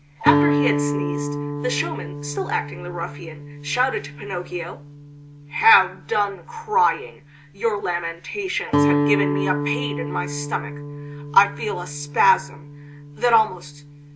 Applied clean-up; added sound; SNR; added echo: none; Guitar; 3 dB; none.